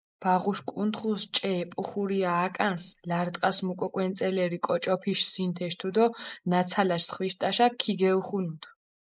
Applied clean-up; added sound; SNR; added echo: neural mask model Resemble Enhance denoiser.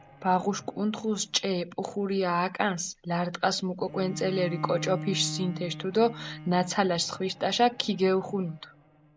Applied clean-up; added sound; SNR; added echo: none; Bowed string instrument; 14 dB; none.